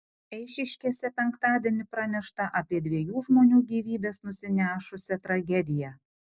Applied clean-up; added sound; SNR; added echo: none; none; none; none.